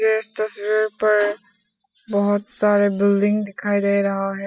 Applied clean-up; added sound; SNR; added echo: classical method spectral subtraction.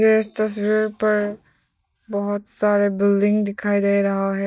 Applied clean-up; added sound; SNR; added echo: neural mask model DeepFilterNet 3.